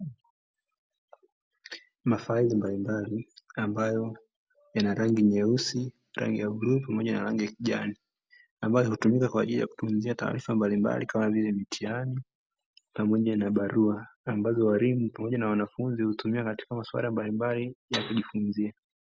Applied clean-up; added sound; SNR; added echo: none; none; none; none.